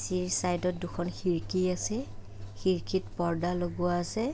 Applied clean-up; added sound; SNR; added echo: none; none; none; none.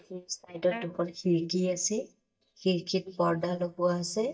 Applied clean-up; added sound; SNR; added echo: neural mask model DeepFilterNet 3.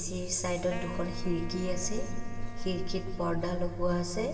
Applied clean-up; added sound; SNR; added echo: none; Wind instrument, woodwind instrument; 16 dB; reverberation time 2.2 s.